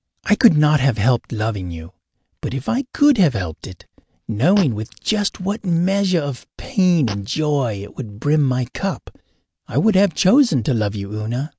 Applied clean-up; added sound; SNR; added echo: none; Fart; 19 dB; none.